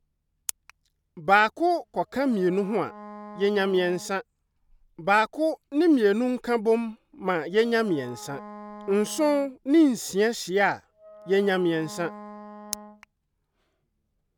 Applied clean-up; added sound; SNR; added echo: none; Wind instrument, woodwind instrument; 20 dB; none.